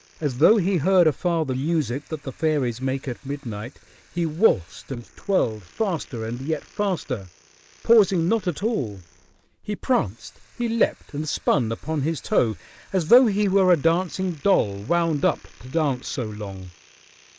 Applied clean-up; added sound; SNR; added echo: neural mask model Resemble Enhance denoiser.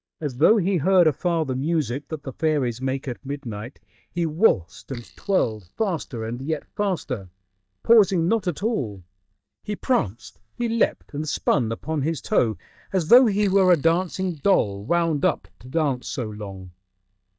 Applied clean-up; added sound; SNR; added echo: neural mask model DeepFilterNet 3.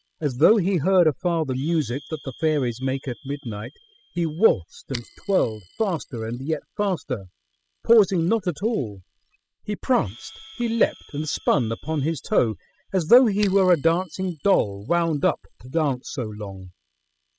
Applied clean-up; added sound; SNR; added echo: classical method spectral subtraction.